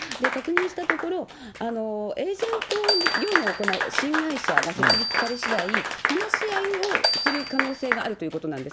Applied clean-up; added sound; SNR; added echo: none; Marimba, xylophone + Applause / Clapping; -2 dB; none.